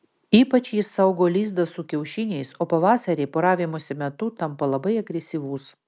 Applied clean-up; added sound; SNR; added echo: none; none; none; none.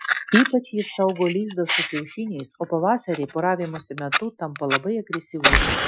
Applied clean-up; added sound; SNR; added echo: classical method Wiener filter.